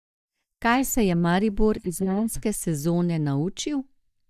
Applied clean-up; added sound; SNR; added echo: neural mask model DeepFilterNet 3.